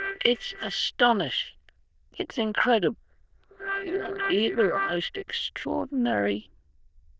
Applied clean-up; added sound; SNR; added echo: neural diffusion model UNIVERSE++.